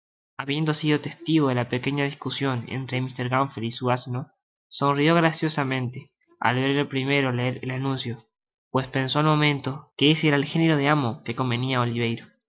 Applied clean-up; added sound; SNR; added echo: neural mask model DeepFilterNet 3.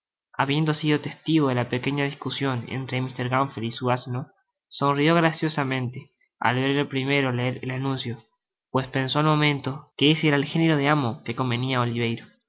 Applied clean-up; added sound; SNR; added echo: none; none; none; none.